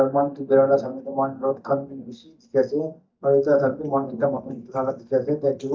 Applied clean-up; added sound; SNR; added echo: neural mask model DeepFilterNet 3.